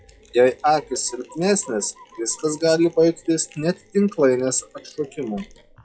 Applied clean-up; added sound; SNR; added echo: classical method log-MMSE.